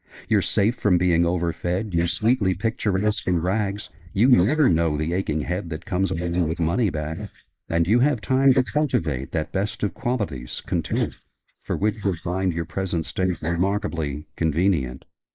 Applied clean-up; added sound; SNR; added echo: neural mask model Resemble Enhance denoiser.